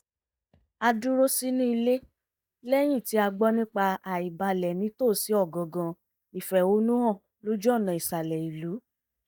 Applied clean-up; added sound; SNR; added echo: neural mask model DeepFilterNet 3.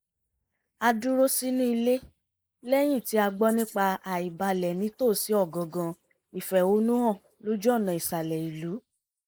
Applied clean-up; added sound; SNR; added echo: neural mask model Resemble Enhance denoiser.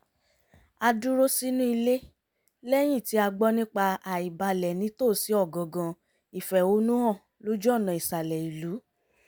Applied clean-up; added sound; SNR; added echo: none; none; none; none.